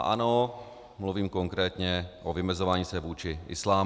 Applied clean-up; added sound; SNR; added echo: none; none; none; none.